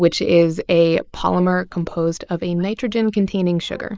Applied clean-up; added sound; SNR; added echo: neural mask model Resemble Enhance denoiser.